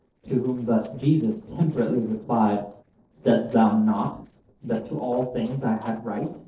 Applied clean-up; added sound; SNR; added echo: neural separator model SepFormer DNS4.